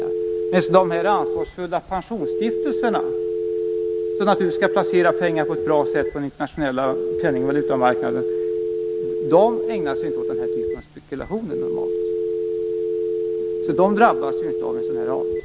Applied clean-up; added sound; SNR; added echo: none; Telephone; 0 dB; none.